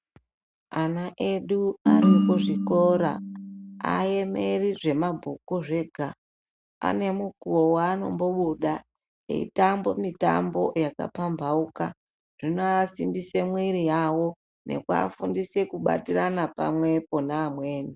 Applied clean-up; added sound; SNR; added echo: none; Ringtone; -2 dB; none.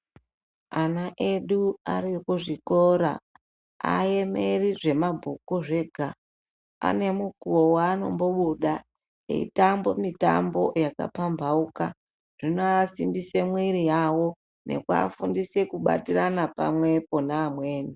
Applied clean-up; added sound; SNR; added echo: none; none; none; none.